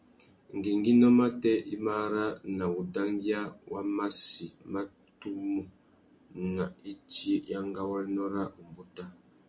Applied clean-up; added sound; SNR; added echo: none; none; none; none.